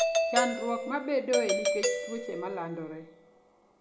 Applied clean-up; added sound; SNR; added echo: none; Doorbell; -1 dB; none.